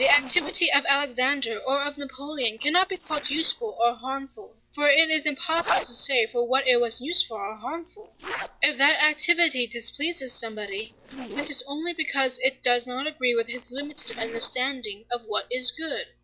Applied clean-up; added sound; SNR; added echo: neural separator model SepFormer DNS4.